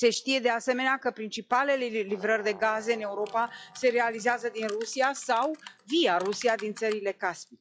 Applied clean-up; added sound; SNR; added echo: classical method log-MMSE.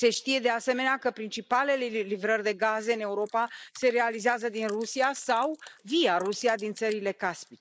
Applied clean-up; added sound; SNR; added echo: neural mask model Resemble Enhance denoiser.